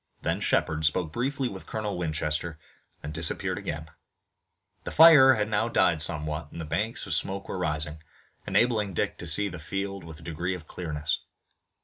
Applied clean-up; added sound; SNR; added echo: none; none; none; none.